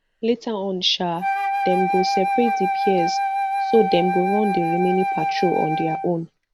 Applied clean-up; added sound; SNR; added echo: none; Wind instrument, woodwind instrument; 1 dB; none.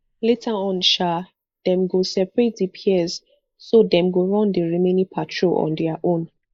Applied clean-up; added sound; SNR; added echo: neural mask model Resemble Enhance denoiser.